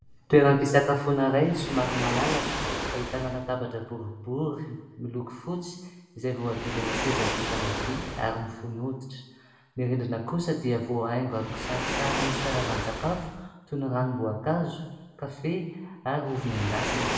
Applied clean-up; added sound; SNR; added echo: none; Waves, surf; 6 dB; reverberation time 1.0 s.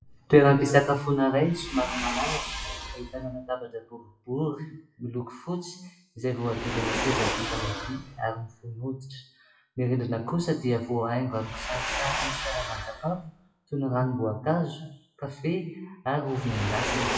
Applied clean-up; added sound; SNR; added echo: classical method WPE with log-MMSE.